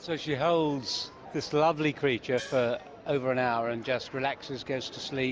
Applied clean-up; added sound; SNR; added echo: none; Gong; 17 dB; none.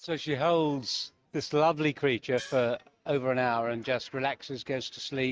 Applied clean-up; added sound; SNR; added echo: neural mask model RNNoise.